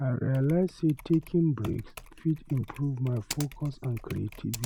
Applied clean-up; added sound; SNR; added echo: none; Typing; 16 dB; none.